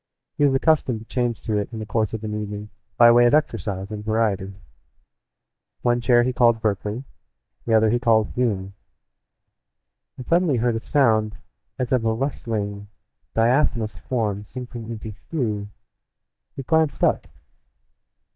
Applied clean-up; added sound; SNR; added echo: neural mask model DeepFilterNet 3.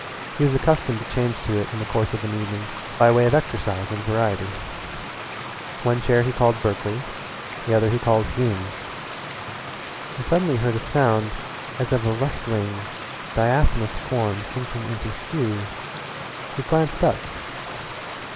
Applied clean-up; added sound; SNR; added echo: none; Stream; 10 dB; none.